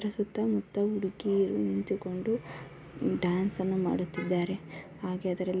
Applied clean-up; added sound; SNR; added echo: none; none; none; none.